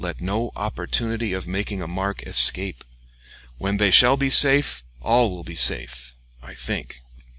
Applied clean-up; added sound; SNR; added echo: none; none; none; none.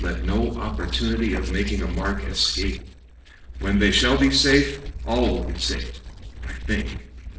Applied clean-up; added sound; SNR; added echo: neural separator model SepFormer DNS4.